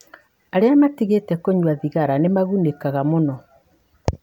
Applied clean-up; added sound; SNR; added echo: none; none; none; none.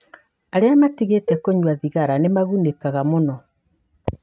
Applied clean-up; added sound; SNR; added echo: neural mask model RNNoise.